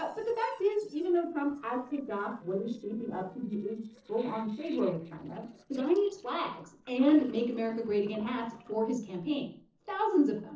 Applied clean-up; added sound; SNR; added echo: neural separator model SepFormer DNS4.